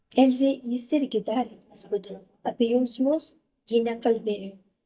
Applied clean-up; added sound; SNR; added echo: neural mask model DeepFilterNet 3.